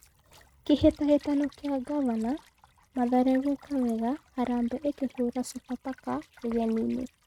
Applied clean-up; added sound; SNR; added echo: neural mask model RNNoise.